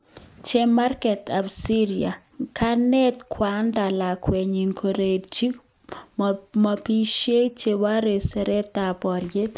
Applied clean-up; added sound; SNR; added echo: none; none; none; none.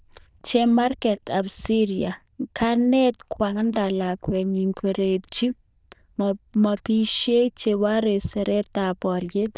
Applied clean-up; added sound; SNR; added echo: neural diffusion model UNIVERSE++.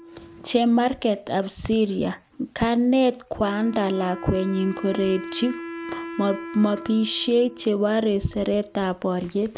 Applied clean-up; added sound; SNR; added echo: none; Wind instrument, woodwind instrument; 15 dB; none.